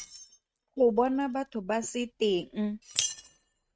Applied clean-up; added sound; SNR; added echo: neural mask model RNNoise.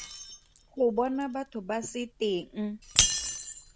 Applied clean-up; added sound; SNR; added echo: none; Shatter; 1 dB; none.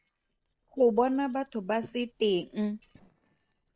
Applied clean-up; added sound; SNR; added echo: neural separator model SepFormer DNS4.